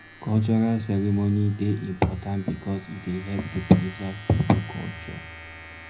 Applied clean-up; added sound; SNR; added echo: none; Domestic sounds, home sounds; 18 dB; reverberation time 0.4 s.